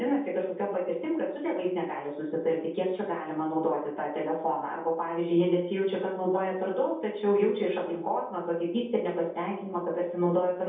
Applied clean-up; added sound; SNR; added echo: none; none; none; reverberation time 0.7 s.